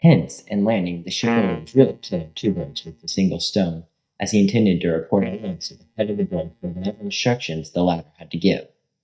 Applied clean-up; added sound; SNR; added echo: neural mask model DeepFilterNet 3.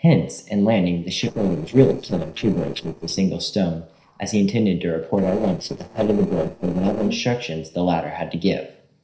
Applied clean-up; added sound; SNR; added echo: neural separator model SepFormer DNS4.